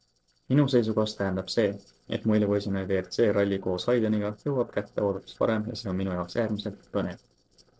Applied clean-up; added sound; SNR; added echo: neural separator model SepFormer DNS4.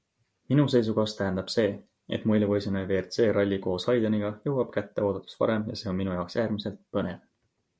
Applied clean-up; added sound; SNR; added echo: none; none; none; none.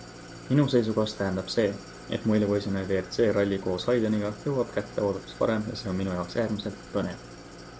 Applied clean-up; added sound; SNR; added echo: none; Idling; 16 dB; none.